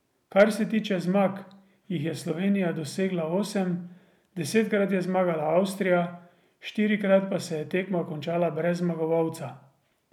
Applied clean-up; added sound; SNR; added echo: none; none; none; none.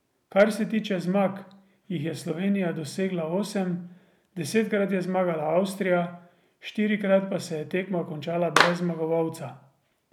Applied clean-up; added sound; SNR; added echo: none; Clapping; 0 dB; none.